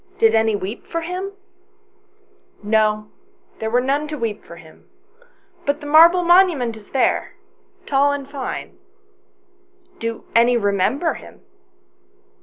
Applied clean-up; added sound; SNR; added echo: none; none; none; none.